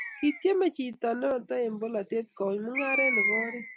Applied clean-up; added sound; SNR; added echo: none; Bird; 4 dB; none.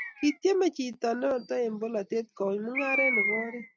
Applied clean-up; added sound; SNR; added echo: neural mask model RNNoise.